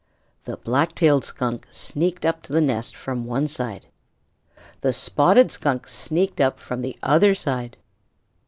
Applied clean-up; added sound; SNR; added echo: none; none; none; none.